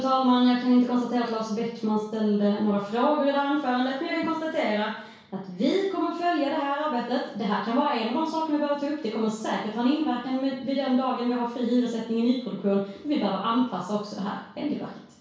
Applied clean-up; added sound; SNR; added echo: none; none; none; reverberation time 0.6 s.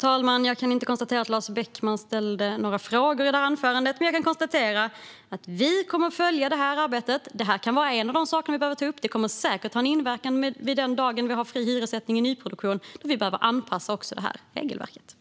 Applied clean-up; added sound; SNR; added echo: none; none; none; none.